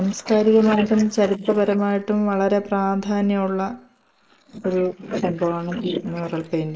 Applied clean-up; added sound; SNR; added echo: neural mask model Resemble Enhance denoiser.